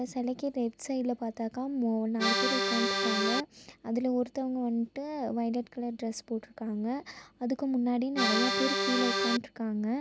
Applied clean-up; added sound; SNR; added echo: none; Accordion; -3 dB; none.